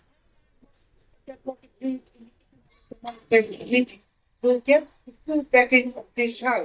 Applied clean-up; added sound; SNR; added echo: neural mask model DeepFilterNet 3.